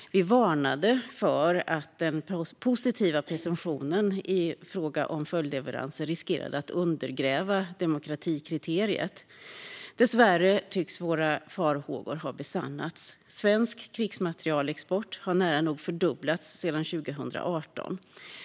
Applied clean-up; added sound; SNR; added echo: neural mask model Resemble Enhance denoiser.